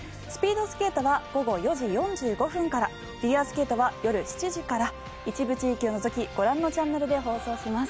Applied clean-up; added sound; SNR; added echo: none; none; none; none.